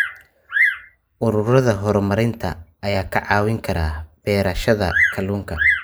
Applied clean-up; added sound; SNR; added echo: neural mask model Resemble Enhance denoiser.